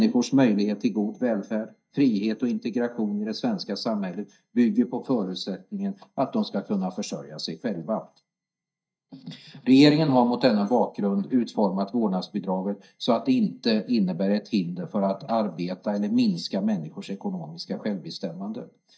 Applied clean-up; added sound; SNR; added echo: neural mask model DeepFilterNet 3.